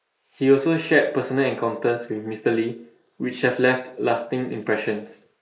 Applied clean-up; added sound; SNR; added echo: neural mask model Resemble Enhance denoiser.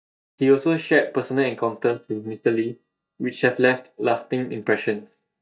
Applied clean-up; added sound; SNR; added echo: neural mask model DeepFilterNet 3.